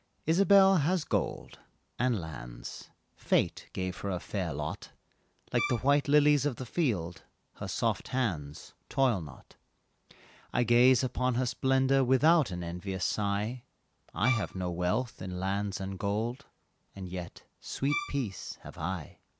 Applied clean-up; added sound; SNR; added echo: none; Bowed string instrument; 8 dB; none.